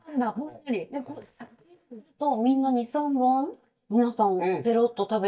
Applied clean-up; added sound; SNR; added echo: neural mask model DeepFilterNet 3.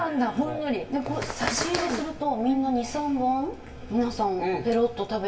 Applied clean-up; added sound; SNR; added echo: none; Bird; 9 dB; reverberation time 0.2 s.